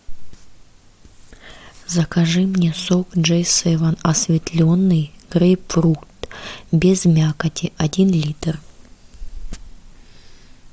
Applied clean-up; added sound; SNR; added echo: none; none; none; none.